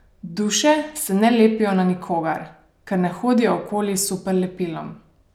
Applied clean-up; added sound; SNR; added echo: none; none; none; none.